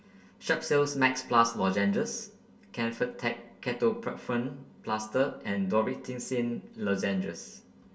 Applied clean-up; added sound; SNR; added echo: none; none; none; reverberation time 0.1 s.